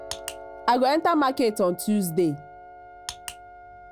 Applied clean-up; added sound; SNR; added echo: none; Trumpet + Piano; 17 dB; none.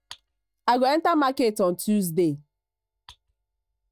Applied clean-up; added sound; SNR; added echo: neural mask model DeepFilterNet 3.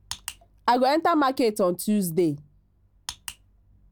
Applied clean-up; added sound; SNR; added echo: none; none; none; none.